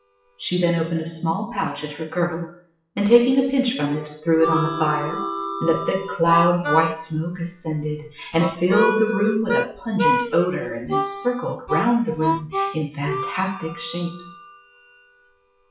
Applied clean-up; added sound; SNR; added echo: classical method WPE with log-MMSE.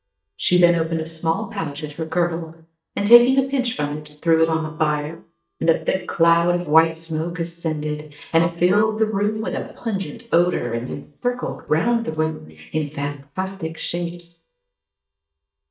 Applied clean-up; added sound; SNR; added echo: neural mask model DeepFilterNet 3.